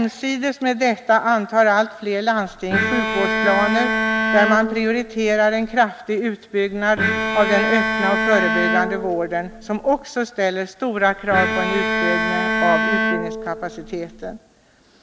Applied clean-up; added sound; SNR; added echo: none; Bowed string instrument; 1 dB; none.